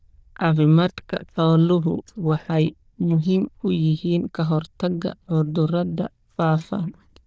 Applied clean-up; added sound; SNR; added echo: neural diffusion model UNIVERSE++.